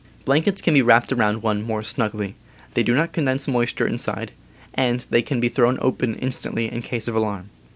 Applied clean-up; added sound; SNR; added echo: none; none; none; none.